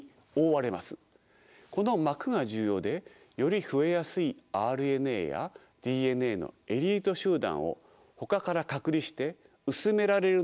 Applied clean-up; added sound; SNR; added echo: none; none; none; none.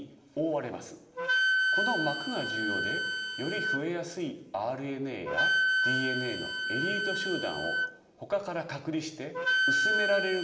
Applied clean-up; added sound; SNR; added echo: none; Wind instrument, woodwind instrument; -3 dB; reverberation time 1.9 s.